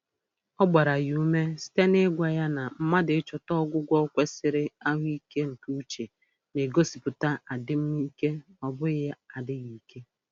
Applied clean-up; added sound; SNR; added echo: none; none; none; none.